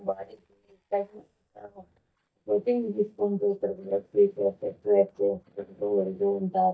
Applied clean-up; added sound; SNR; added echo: neural mask model DeepFilterNet 3.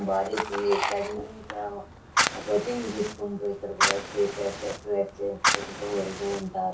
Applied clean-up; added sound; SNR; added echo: none; Fire; 1 dB; reverberation time 0.2 s.